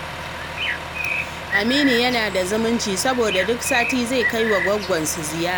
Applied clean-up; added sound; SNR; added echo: none; Bird + Truck; 4 dB; none.